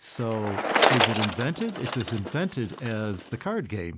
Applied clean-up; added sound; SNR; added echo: none; Bicycle; -1 dB; none.